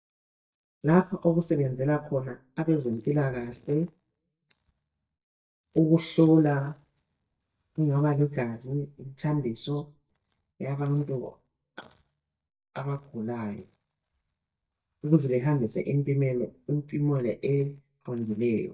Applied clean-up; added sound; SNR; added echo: neural mask model DeepFilterNet 3.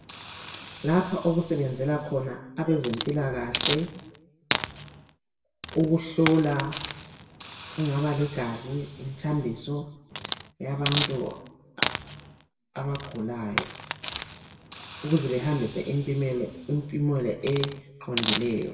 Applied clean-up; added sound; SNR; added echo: none; Hiss; 7 dB; reverberation time 0.8 s.